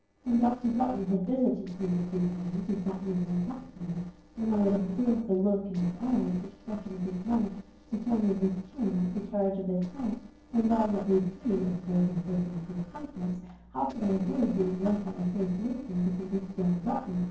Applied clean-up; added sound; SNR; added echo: neural separator model SepFormer DNS4.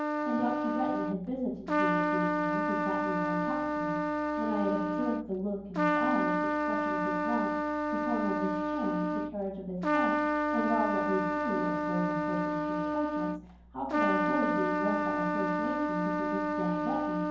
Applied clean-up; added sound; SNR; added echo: none; Trumpet; -4 dB; reverberation time 0.9 s.